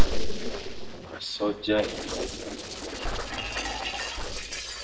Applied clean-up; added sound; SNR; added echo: neural separator model SepFormer DNS4.